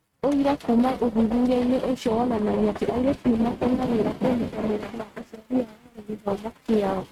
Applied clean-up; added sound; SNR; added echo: neural mask model RNNoise.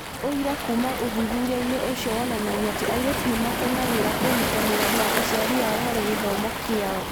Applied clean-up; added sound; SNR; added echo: none; Waves, surf; 0 dB; none.